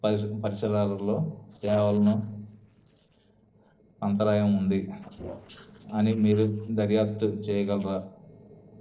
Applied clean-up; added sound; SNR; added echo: neural separator model SepFormer DNS4.